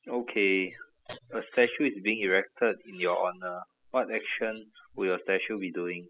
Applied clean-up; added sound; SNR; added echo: classical method spectral subtraction.